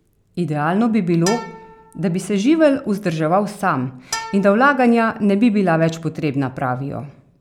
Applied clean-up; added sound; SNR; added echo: none; Bowed string instrument; 15 dB; none.